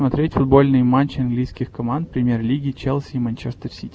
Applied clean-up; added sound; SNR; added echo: none; none; none; none.